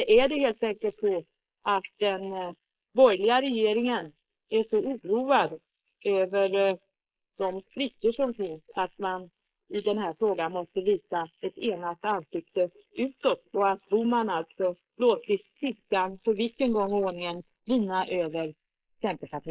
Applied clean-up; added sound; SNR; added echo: neural mask model Resemble Enhance denoiser.